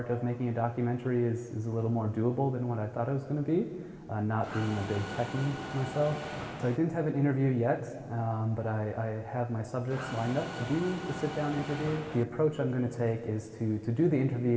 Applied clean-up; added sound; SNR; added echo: none; Mechanisms; 9 dB; reverberation time 2.0 s.